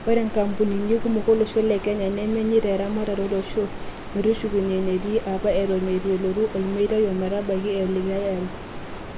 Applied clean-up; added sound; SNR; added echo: none; Stream; 10 dB; reverberation time 1.5 s.